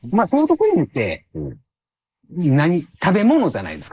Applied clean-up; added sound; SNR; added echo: neural mask model Resemble Enhance denoiser.